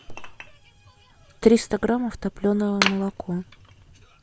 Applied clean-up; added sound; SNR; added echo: none; Wood; 10 dB; none.